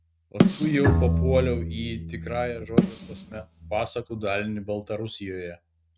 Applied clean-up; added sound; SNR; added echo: neural mask model RNNoise.